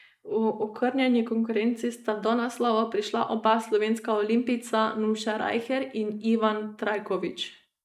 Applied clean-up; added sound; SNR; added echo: neural mask model Resemble Enhance denoiser.